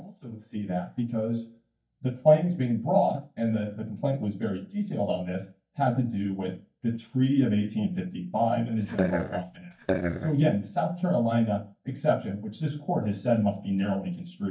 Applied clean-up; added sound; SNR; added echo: neural mask model DeepFilterNet 3.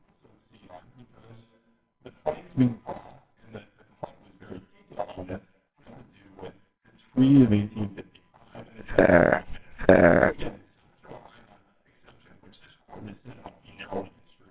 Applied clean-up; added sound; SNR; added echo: neural separator model SepFormer WHAMR!.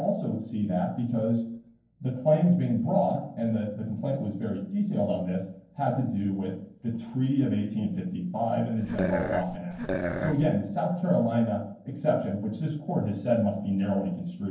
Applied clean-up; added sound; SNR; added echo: neural separator model SepFormer DNS4.